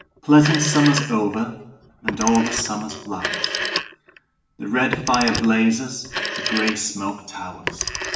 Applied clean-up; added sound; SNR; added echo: none; Telephone; 7 dB; reverberation time 0.8 s.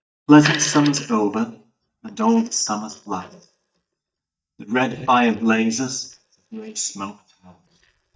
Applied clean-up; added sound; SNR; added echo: neural mask model DeepFilterNet 3.